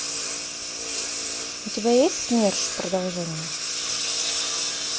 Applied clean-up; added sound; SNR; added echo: none; Engine; 1 dB; none.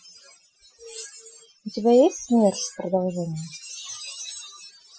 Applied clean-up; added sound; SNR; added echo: classical method Wiener filter.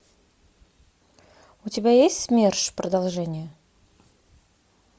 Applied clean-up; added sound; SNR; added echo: none; none; none; none.